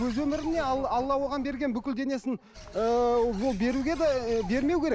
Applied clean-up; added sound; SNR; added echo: none; Bird; 15 dB; none.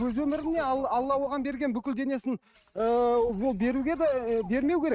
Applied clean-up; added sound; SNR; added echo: neural mask model RNNoise.